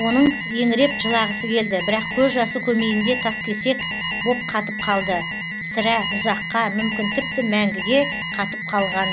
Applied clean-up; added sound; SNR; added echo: none; Alarm; 5 dB; none.